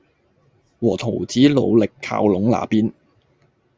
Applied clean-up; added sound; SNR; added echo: none; none; none; none.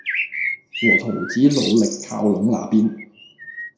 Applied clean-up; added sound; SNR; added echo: none; Bird; 6 dB; reverberation time 0.6 s.